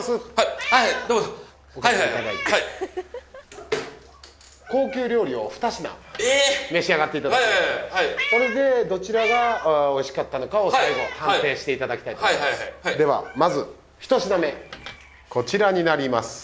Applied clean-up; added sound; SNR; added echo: none; Meow; 12 dB; none.